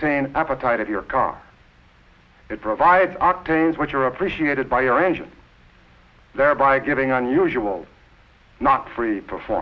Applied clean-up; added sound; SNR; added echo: none; none; none; none.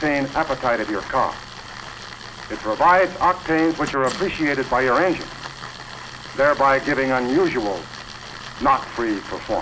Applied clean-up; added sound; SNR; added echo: none; Tools; 14 dB; none.